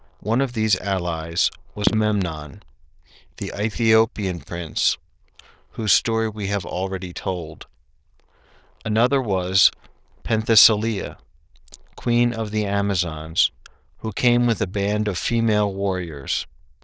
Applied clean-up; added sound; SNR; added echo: neural diffusion model UNIVERSE++.